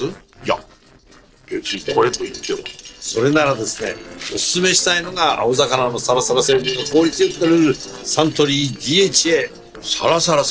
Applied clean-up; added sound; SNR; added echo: neural separator model SepFormer DNS4.